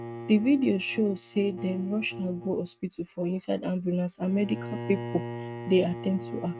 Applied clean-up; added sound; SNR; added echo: neural mask model RNNoise.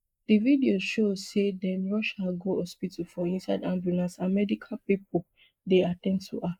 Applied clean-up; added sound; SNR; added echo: neural mask model Resemble Enhance denoiser.